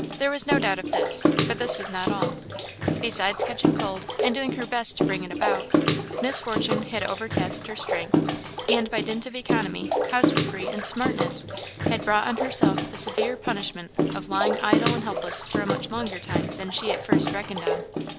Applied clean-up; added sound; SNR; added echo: none; Bathtub (filling or washing) / Water / Splash, splatter; -3 dB; none.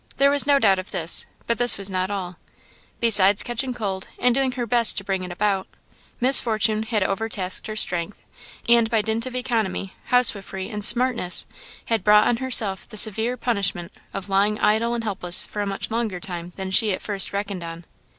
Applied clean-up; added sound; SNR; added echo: none; none; none; none.